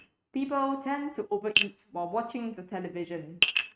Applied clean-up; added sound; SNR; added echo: neural mask model RNNoise.